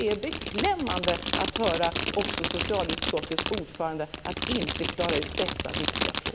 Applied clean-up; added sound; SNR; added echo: none; Fireworks; -4 dB; none.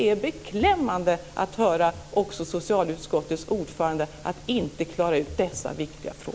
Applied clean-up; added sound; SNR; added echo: none; none; none; none.